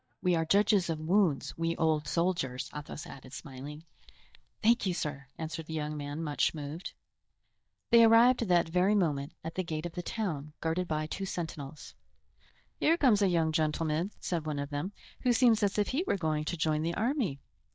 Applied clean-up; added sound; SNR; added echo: neural mask model DeepFilterNet 3.